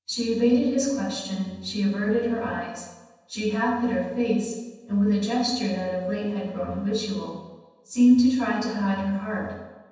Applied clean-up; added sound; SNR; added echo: none; none; none; reverberation time 1.1 s.